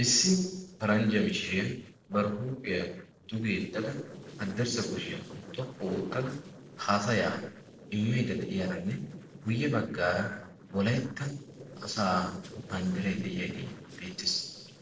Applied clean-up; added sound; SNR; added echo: neural separator model SepFormer DNS4.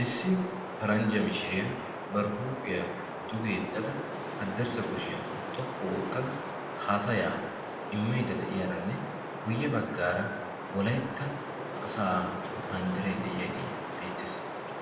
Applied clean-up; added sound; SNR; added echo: none; Wind; 6 dB; reverberation time 0.9 s.